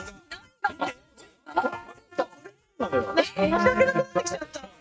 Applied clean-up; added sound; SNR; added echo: neural mask model RNNoise.